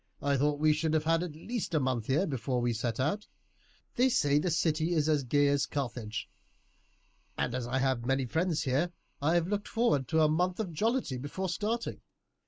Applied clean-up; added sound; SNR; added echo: neural mask model Resemble Enhance denoiser.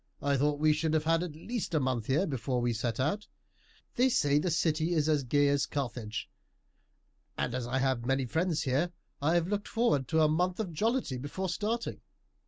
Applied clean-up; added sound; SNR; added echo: none; none; none; none.